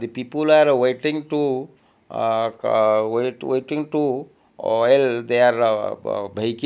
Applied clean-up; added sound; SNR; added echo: none; none; none; none.